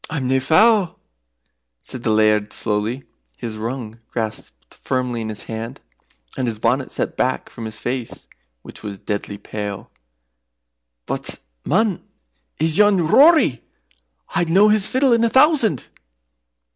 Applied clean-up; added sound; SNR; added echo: none; none; none; none.